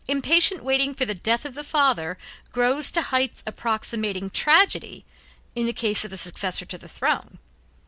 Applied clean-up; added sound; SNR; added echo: none; none; none; none.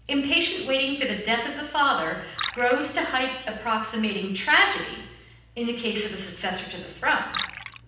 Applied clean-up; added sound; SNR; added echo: none; Liquid; 15 dB; reverberation time 0.9 s.